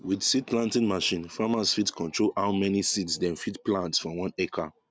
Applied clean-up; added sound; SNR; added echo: none; none; none; none.